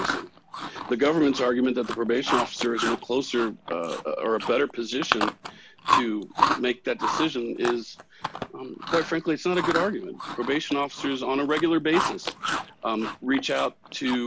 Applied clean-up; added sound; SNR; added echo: none; Chewing, mastication; 5 dB; none.